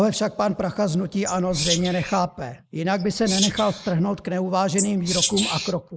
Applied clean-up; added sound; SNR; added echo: neural mask model Resemble Enhance denoiser.